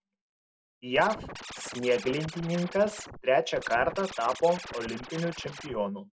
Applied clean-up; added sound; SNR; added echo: none; Scratching (performance technique); 13 dB; none.